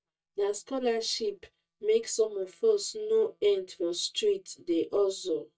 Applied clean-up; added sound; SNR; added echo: neural mask model DeepFilterNet 3.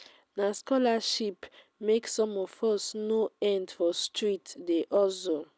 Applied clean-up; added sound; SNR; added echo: none; none; none; none.